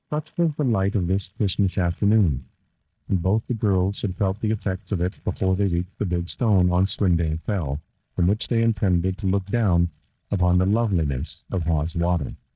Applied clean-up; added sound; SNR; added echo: neural mask model DeepFilterNet 3.